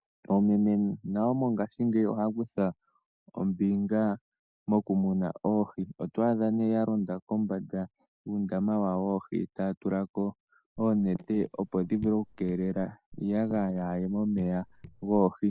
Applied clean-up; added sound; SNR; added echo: neural mask model Resemble Enhance denoiser.